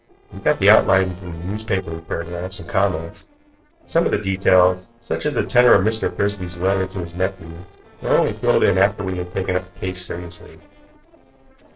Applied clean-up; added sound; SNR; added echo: neural separator model SepFormer DNS4.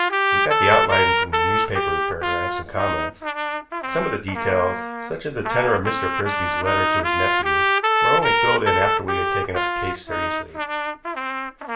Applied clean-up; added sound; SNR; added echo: none; Trumpet; -4 dB; reverberation time 0.3 s.